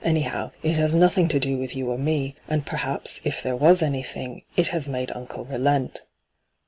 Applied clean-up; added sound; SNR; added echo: none; none; none; none.